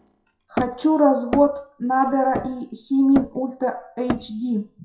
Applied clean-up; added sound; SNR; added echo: classical method WPE with log-MMSE.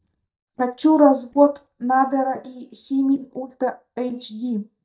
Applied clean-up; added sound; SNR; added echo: neural mask model DeepFilterNet 3.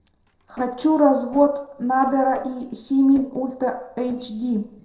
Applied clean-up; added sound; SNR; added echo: neural separator model SepFormer DNS4.